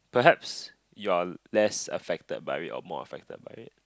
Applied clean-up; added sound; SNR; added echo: none; none; none; none.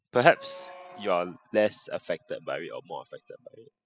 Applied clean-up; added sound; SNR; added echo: classical method spectral subtraction.